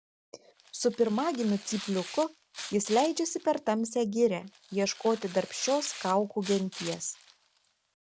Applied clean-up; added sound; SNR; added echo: none; Tearing; 15 dB; none.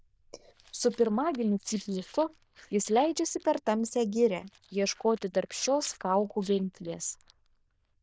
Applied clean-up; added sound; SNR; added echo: neural diffusion model UNIVERSE++.